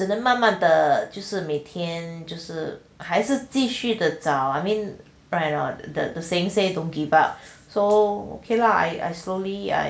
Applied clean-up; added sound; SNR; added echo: none; none; none; none.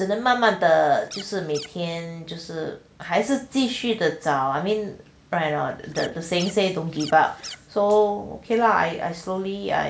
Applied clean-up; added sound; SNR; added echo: none; Scratching (performance technique); 17 dB; none.